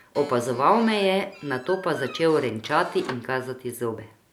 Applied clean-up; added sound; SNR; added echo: none; Squeak; 17 dB; none.